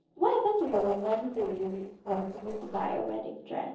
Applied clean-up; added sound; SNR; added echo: neural separator model SepFormer DNS4.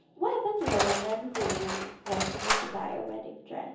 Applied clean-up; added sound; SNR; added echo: none; Engine; 0 dB; reverberation time 0.7 s.